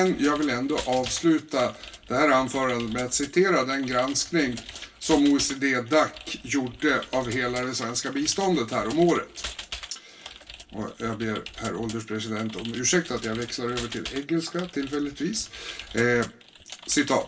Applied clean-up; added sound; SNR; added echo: none; Computer keyboard; 16 dB; reverberation time 0.2 s.